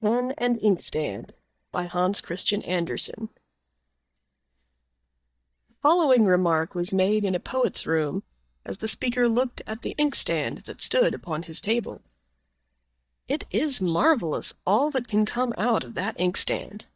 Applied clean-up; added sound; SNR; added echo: neural mask model DeepFilterNet 3.